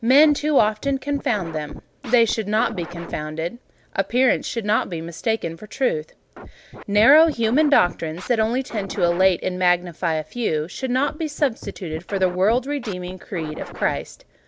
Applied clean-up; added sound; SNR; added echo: none; Scratching (performance technique); 15 dB; none.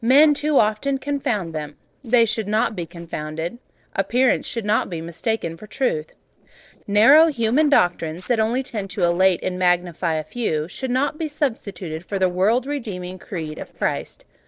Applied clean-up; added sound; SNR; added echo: neural separator model SepFormer DNS4.